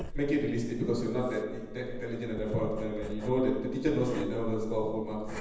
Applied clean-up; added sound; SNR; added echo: none; Writing; 8 dB; reverberation time 1.1 s.